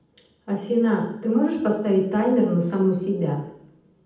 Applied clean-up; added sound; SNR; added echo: none; none; none; reverberation time 0.8 s.